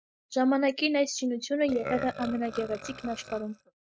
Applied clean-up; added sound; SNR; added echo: neural mask model RNNoise.